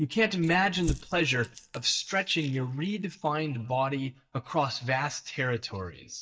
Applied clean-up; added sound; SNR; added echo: neural mask model DeepFilterNet 3.